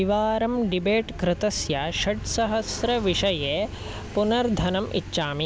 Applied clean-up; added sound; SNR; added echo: none; none; none; none.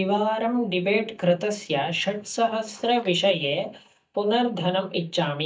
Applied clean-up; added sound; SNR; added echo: neural mask model DeepFilterNet 3.